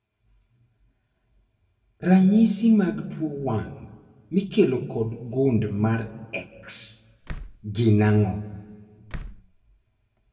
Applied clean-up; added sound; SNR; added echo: none; Slam; 15 dB; reverberation time 1.0 s.